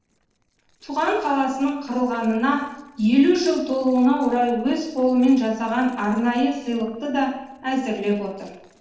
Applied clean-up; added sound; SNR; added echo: neural separator model SepFormer DNS4.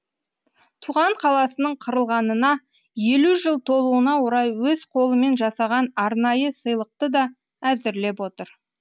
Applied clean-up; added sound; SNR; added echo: none; none; none; none.